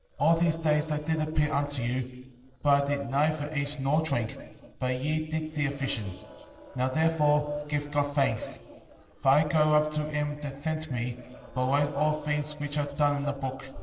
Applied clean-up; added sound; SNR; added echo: neural separator model SepFormer DNS4.